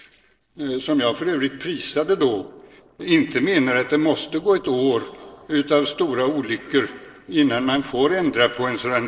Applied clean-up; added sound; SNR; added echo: neural separator model SepFormer DNS4.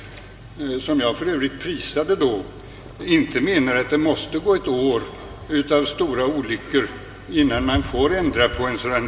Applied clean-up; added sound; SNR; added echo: none; Waves, surf; 16 dB; reverberation time 1.8 s.